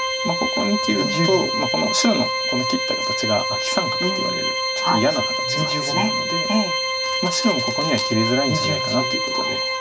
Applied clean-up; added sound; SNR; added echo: none; Organ; -1 dB; reverberation time 0.2 s.